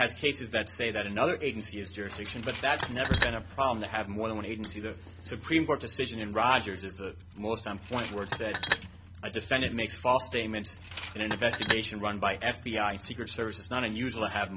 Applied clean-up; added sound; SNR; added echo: none; Tools + Bass drum; 2 dB; none.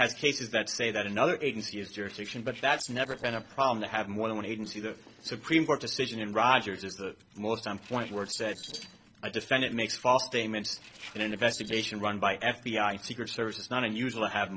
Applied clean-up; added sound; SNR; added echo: neural separator model SepFormer DNS4.